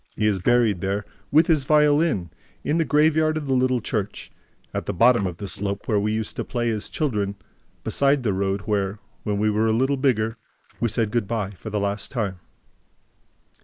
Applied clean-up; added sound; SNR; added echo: neural mask model Resemble Enhance denoiser.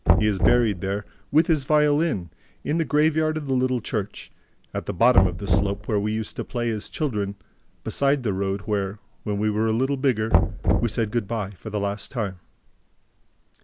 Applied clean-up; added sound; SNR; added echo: none; Knock; 2 dB; none.